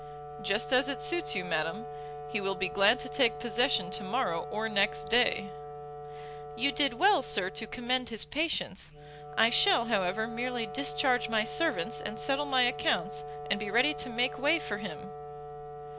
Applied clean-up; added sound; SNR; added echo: none; Wind instrument, woodwind instrument; 10 dB; none.